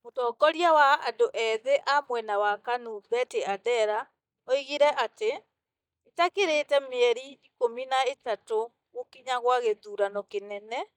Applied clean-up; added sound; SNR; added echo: neural mask model DeepFilterNet 3.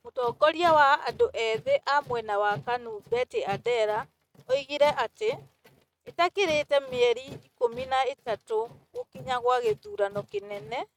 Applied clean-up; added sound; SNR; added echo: neural mask model RNNoise.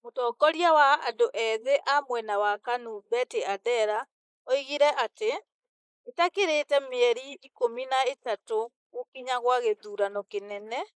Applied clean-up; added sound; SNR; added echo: neural mask model Resemble Enhance denoiser.